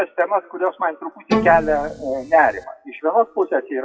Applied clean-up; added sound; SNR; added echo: classical method WPE with log-MMSE.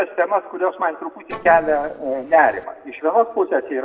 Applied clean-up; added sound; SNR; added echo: neural separator model SepFormer DNS4.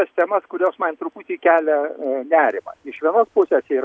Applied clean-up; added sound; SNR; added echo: none; none; none; none.